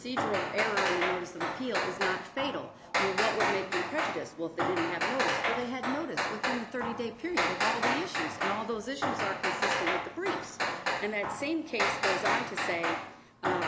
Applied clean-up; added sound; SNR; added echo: none; Hammer; -3 dB; none.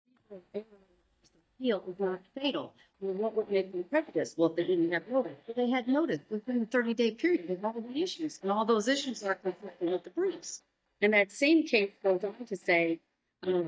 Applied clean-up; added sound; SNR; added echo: neural mask model DeepFilterNet 3.